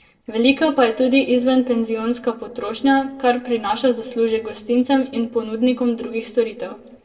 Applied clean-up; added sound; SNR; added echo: neural separator model SepFormer DNS4.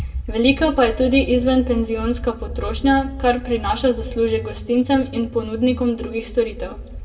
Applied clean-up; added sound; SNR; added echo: none; Bird; 10 dB; reverberation time 1.4 s.